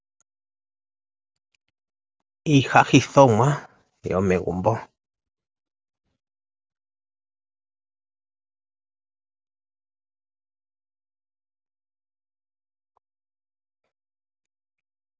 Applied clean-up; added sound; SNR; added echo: none; none; none; none.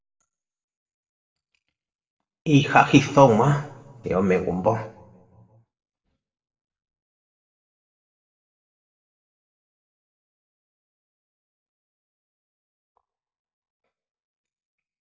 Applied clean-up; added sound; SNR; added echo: none; none; none; reverberation time 0.6 s.